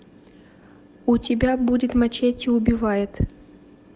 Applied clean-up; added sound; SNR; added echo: none; none; none; none.